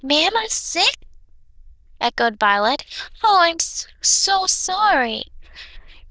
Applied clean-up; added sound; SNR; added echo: neural diffusion model UNIVERSE++.